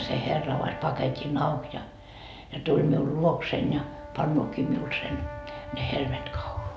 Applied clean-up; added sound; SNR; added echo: none; Brass instrument; 14 dB; none.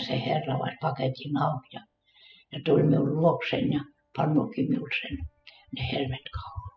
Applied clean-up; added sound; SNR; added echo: classical method spectral subtraction.